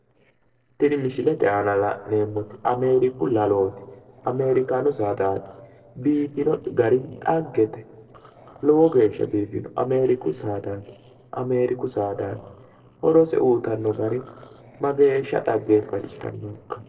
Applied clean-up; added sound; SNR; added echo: neural separator model SepFormer DNS4.